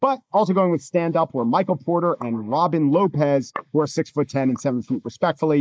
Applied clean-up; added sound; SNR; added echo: neural mask model Resemble Enhance denoiser.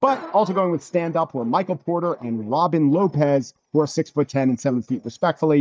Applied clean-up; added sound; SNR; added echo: neural mask model DeepFilterNet 3.